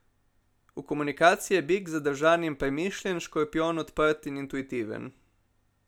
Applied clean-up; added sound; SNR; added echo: none; none; none; none.